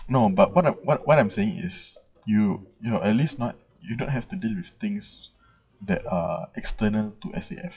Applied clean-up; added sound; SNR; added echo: classical method WPE with log-MMSE.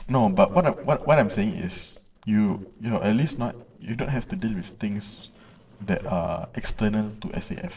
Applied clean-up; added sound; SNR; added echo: neural separator model SepFormer DNS4.